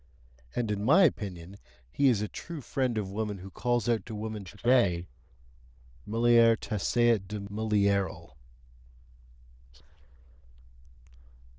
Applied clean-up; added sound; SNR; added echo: neural diffusion model UNIVERSE++.